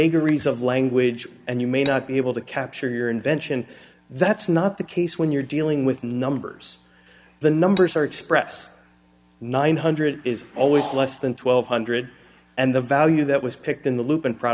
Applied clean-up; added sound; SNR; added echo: none; Cutlery, silverware; 13 dB; none.